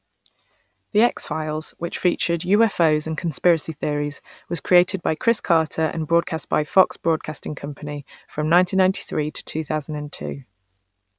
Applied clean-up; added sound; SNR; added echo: none; none; none; none.